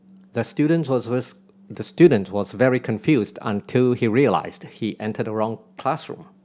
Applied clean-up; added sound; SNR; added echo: none; none; none; none.